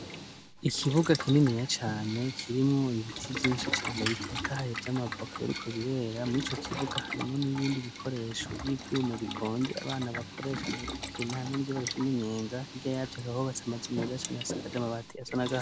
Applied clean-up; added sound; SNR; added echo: none; Boiling; 7 dB; none.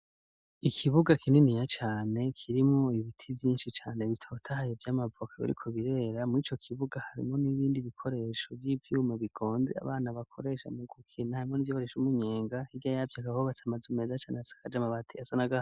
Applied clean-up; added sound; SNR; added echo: none; none; none; none.